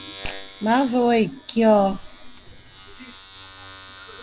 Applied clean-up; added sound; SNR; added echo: none; Domestic sounds, home sounds; 14 dB; none.